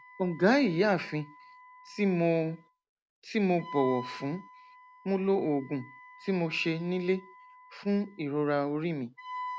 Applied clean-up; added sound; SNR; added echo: none; Wind instrument, woodwind instrument; 16 dB; none.